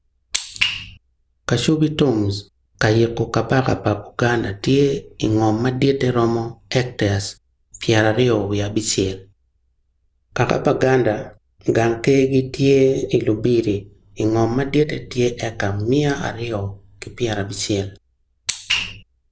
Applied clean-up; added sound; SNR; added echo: none; none; none; none.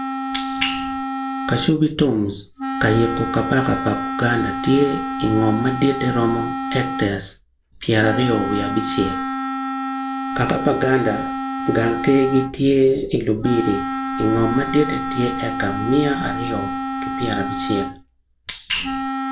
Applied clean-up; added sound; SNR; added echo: none; Wind instrument, woodwind instrument; 5 dB; reverberation time 0.2 s.